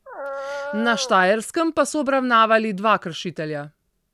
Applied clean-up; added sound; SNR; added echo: none; Dog; 9 dB; none.